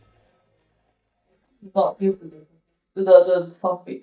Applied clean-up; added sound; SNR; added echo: neural mask model DeepFilterNet 3.